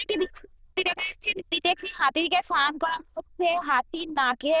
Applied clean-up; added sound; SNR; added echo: neural diffusion model UNIVERSE++.